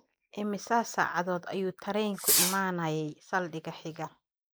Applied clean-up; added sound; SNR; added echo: neural mask model Resemble Enhance denoiser.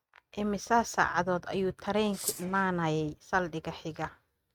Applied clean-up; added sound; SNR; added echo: neural mask model RNNoise.